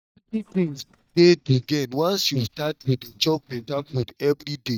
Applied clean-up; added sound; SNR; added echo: neural mask model DeepFilterNet 3.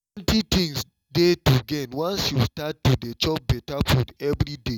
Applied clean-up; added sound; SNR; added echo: none; none; none; none.